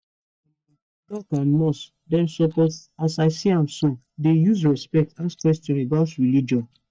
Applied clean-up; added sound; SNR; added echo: neural mask model DeepFilterNet 3.